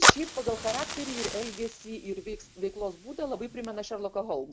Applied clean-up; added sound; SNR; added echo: none; Fire; -4 dB; none.